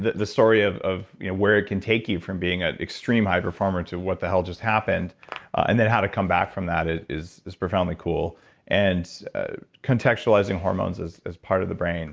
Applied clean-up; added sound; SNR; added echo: none; none; none; none.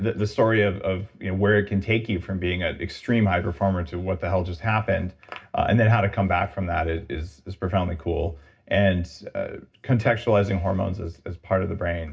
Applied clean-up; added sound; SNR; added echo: none; none; none; reverberation time 0.4 s.